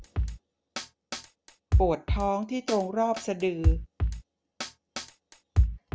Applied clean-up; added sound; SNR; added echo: none; Drum kit; -3 dB; none.